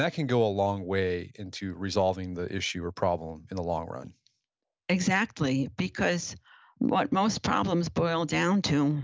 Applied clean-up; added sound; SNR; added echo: none; none; none; none.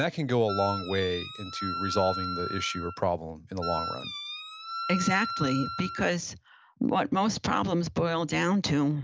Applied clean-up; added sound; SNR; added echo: none; Wind instrument, woodwind instrument; 7 dB; none.